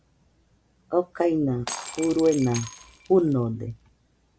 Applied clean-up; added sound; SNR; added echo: none; Shatter; 13 dB; none.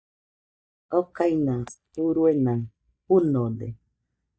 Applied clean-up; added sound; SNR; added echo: neural mask model DeepFilterNet 3.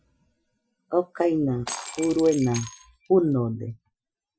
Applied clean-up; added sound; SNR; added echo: classical method Wiener filter.